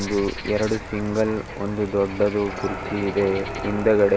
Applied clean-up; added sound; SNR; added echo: none; Frog; 14 dB; none.